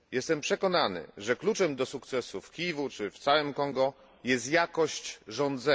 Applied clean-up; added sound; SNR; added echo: none; none; none; none.